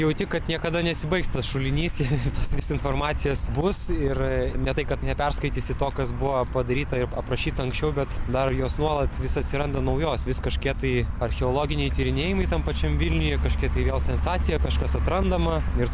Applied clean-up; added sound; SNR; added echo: none; none; none; none.